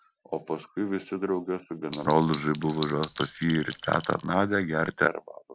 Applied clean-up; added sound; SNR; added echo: none; Chink, clink; 5 dB; none.